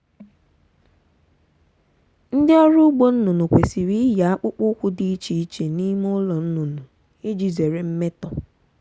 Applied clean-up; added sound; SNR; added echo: none; none; none; none.